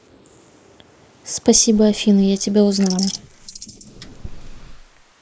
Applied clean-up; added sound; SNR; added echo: neural mask model Resemble Enhance denoiser.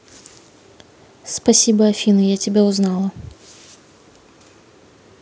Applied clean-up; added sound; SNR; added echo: none; none; none; none.